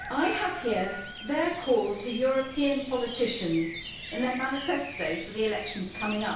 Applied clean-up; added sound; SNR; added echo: none; Bird vocalization, bird call, bird song; 11 dB; reverberation time 0.6 s.